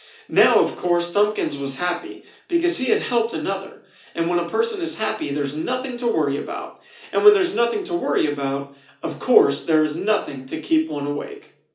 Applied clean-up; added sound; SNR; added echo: none; none; none; reverberation time 0.4 s.